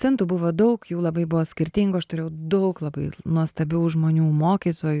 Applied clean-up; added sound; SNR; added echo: none; none; none; none.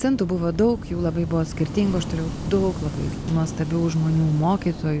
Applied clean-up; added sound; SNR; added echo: none; Waves, surf / Wind; 8 dB; none.